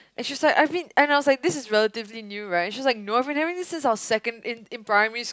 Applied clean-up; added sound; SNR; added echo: none; none; none; none.